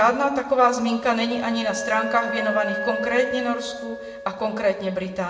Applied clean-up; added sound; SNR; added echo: none; Wind instrument, woodwind instrument; 8 dB; reverberation time 0.8 s.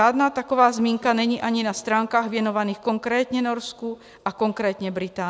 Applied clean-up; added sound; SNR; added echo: none; none; none; none.